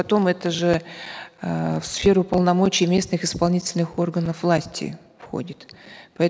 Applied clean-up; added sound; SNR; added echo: none; none; none; none.